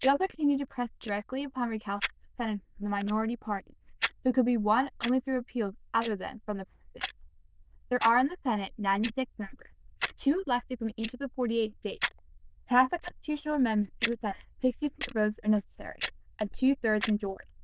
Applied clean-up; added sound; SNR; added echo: neural diffusion model UNIVERSE++.